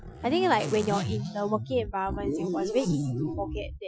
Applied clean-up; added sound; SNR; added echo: classical method Wiener filter.